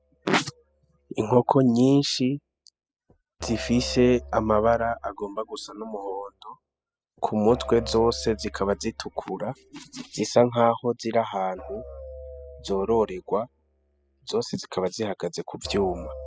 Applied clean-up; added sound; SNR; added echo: classical method spectral subtraction.